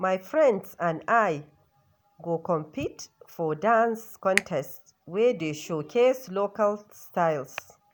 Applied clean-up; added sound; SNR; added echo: none; Finger snapping; 10 dB; none.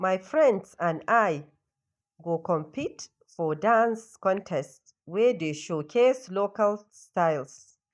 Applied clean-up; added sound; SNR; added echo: neural mask model DeepFilterNet 3.